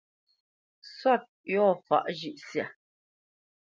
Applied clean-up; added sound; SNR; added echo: none; none; none; none.